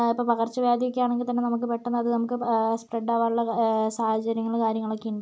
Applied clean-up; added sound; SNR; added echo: none; none; none; none.